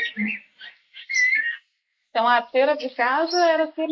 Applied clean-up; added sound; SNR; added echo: neural mask model Resemble Enhance denoiser.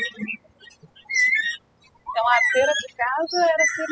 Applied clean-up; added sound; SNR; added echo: classical method spectral subtraction.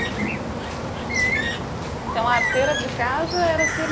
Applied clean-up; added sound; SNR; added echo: none; Bird; -1 dB; none.